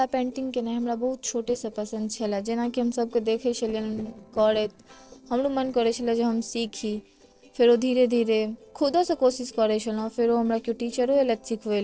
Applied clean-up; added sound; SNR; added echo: neural separator model SepFormer DNS4.